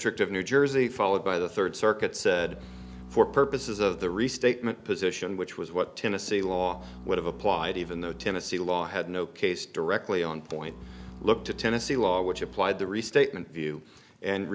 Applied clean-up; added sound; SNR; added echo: none; Bowed string instrument; 18 dB; none.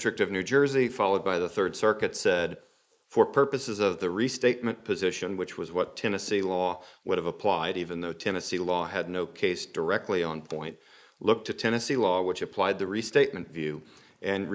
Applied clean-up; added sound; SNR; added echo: neural mask model Resemble Enhance denoiser.